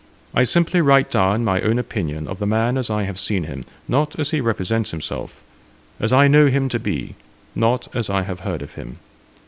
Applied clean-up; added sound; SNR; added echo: none; none; none; none.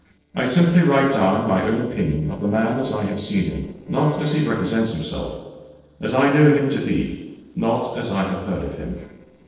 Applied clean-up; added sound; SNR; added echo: neural separator model SepFormer DNS4.